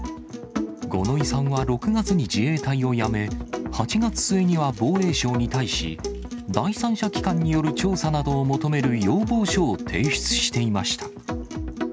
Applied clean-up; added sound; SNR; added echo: none; Acoustic guitar; 11 dB; none.